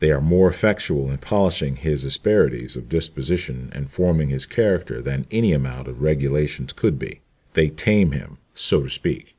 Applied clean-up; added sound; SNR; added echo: none; none; none; none.